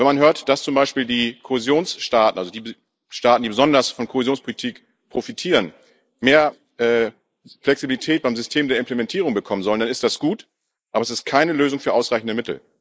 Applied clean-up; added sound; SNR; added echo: neural mask model Resemble Enhance denoiser.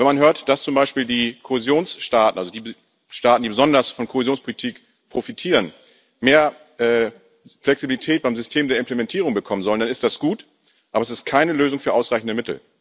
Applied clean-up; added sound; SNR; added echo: none; none; none; none.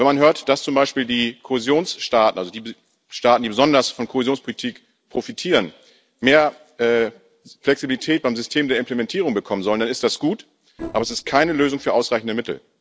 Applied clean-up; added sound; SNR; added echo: neural separator model SepFormer DNS4.